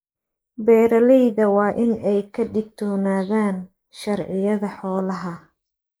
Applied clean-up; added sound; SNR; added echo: neural mask model Resemble Enhance denoiser.